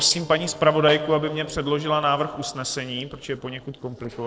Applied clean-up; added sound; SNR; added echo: neural separator model SepFormer DNS4.